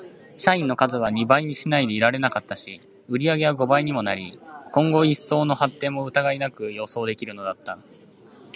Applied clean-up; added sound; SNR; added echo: none; none; none; none.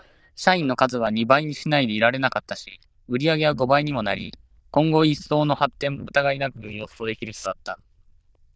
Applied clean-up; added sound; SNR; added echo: neural diffusion model UNIVERSE++.